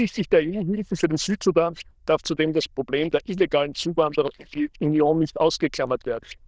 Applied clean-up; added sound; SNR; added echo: neural diffusion model UNIVERSE++.